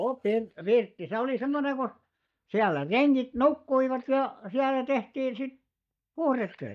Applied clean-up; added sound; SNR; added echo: neural mask model DeepFilterNet 3.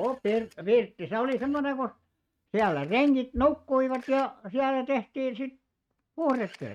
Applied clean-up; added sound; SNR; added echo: neural mask model RNNoise.